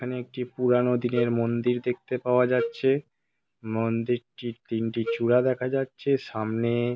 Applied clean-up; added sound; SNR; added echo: none; Wind instrument, woodwind instrument; 8 dB; none.